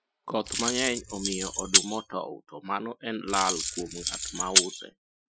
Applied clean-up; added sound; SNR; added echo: classical method Wiener filter.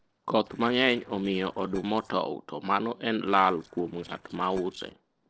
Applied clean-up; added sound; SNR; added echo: neural separator model SepFormer DNS4.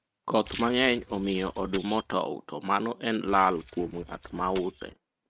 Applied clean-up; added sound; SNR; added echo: neural mask model RNNoise.